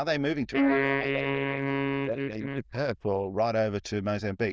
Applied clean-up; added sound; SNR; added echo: neural diffusion model UNIVERSE++.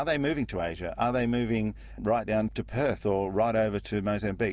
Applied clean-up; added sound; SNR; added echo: none; none; none; none.